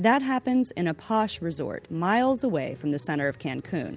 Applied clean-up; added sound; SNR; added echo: none; none; none; none.